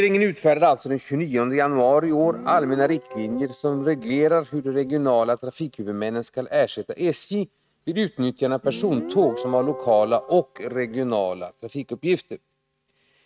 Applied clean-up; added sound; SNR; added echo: neural mask model RNNoise.